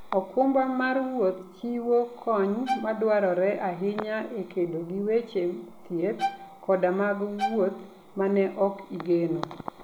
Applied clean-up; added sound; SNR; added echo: none; Bowed string instrument; 8 dB; none.